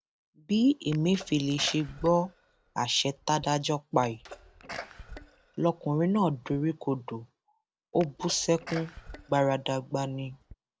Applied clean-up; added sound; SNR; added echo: none; Sneeze; 17 dB; none.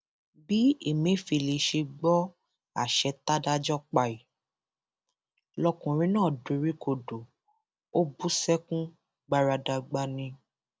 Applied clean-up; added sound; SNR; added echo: none; none; none; none.